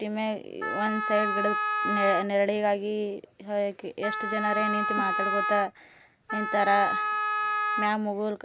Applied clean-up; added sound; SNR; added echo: none; Wind instrument, woodwind instrument; 0 dB; none.